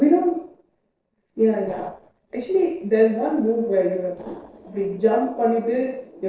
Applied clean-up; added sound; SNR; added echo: neural separator model SepFormer DNS4.